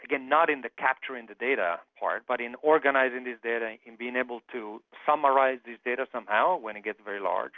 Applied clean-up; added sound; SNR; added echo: none; none; none; none.